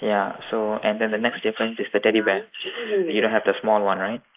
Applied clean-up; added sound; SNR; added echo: neural mask model Resemble Enhance denoiser.